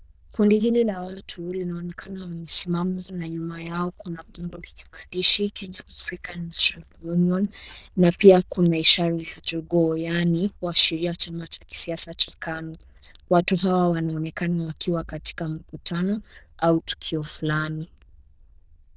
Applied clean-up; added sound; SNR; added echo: neural diffusion model UNIVERSE++.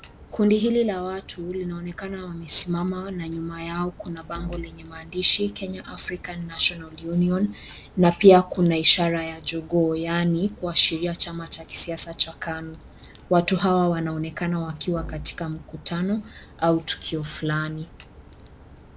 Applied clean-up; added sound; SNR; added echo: none; Crack + Musical instrument; 19 dB; none.